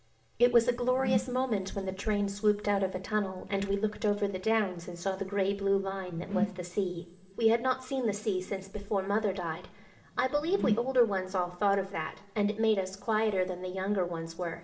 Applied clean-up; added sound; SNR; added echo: none; Whoosh, swoosh, swish; 8 dB; reverberation time 1.6 s.